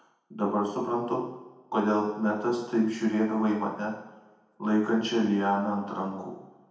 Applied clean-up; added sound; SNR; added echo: none; none; none; reverberation time 0.9 s.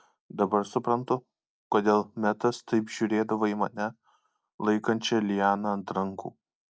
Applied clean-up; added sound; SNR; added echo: none; none; none; none.